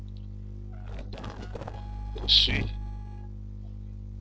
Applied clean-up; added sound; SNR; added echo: neural separator model SepFormer DNS4.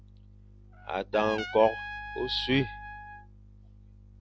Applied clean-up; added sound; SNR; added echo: none; Trumpet; 11 dB; none.